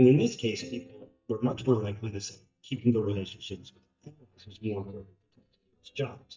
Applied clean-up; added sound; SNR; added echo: neural mask model DeepFilterNet 3.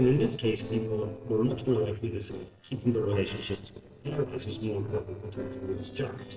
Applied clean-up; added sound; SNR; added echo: neural separator model SepFormer DNS4.